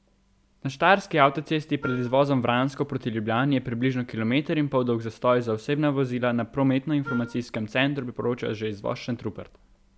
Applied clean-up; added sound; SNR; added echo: none; Wind instrument, woodwind instrument; 14 dB; none.